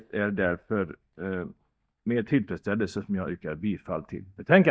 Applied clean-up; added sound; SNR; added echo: neural mask model DeepFilterNet 3.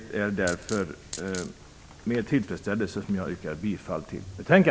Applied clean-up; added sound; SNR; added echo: none; Coin (dropping); 12 dB; none.